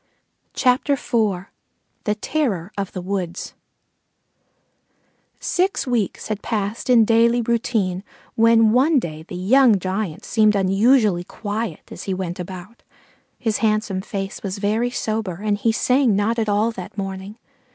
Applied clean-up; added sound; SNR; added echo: none; none; none; none.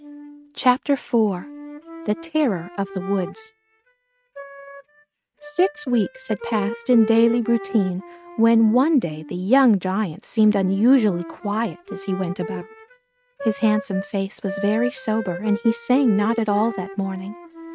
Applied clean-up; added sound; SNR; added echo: neural mask model RNNoise.